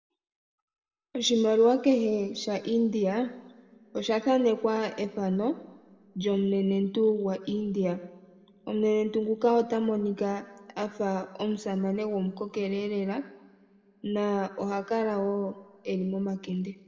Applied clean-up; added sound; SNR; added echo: none; none; none; reverberation time 1.3 s.